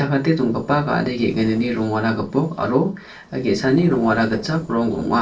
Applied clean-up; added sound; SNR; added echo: neural separator model SepFormer DNS4.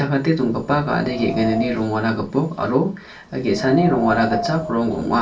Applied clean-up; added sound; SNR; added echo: none; Wind; 10 dB; reverberation time 0.3 s.